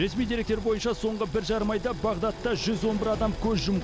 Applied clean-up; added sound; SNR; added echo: none; Boiling; 15 dB; none.